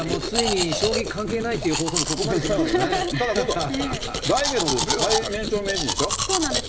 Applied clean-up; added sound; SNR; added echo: none; Domestic sounds, home sounds; 2 dB; reverberation time 1.3 s.